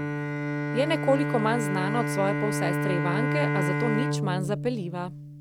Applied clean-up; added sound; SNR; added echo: none; Bowed string instrument; -1 dB; none.